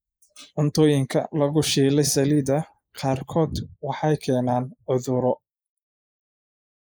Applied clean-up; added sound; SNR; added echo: neural mask model Resemble Enhance denoiser.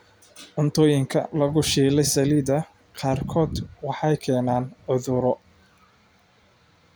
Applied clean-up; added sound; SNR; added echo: none; none; none; none.